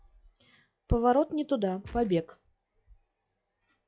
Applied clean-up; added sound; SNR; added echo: classical method log-MMSE.